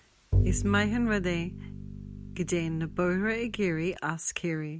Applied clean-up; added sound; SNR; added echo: none; Bowed string instrument; 2 dB; none.